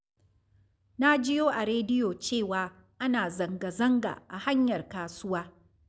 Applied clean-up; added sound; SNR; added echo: none; none; none; none.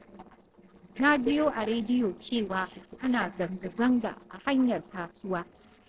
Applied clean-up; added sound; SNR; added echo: neural separator model SepFormer DNS4.